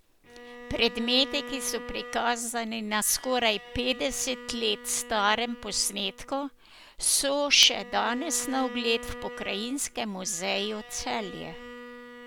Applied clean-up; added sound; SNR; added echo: none; Bowed string instrument; 15 dB; none.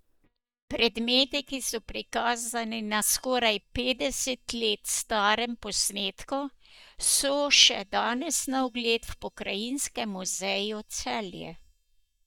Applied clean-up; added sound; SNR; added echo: neural mask model DeepFilterNet 3.